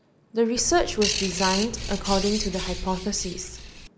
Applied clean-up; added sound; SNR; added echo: none; Bird; 5 dB; none.